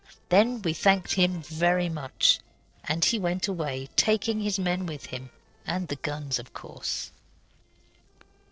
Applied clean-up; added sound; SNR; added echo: neural separator model SepFormer DNS4.